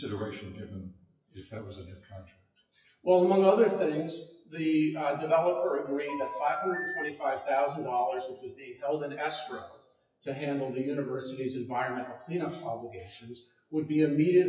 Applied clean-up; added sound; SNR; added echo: classical method WPE with log-MMSE.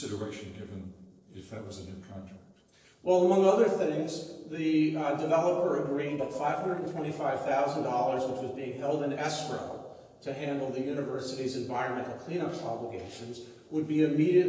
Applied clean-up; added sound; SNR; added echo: neural separator model SepFormer DNS4.